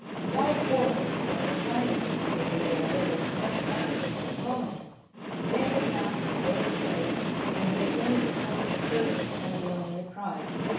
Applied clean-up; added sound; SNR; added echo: none; Train; -2 dB; reverberation time 0.7 s.